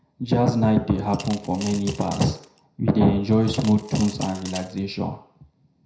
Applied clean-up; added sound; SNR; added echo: none; Coin (dropping) / Glass; 17 dB; reverberation time 0.5 s.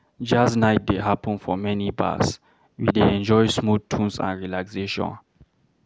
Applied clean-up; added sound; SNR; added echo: none; none; none; none.